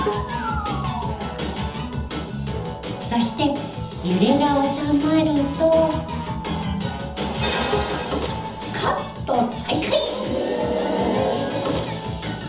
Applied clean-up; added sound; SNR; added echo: none; Bowed string instrument; 12 dB; reverberation time 0.7 s.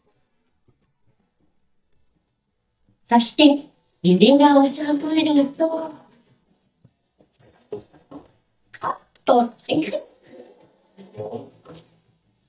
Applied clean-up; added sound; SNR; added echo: neural mask model DeepFilterNet 3.